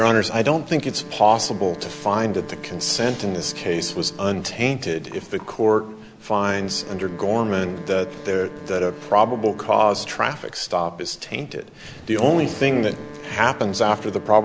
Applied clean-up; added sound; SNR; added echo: none; Wind instrument, woodwind instrument; 18 dB; none.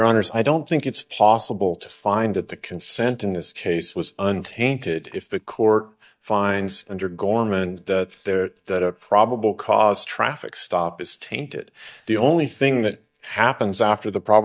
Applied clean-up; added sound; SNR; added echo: neural mask model DeepFilterNet 3.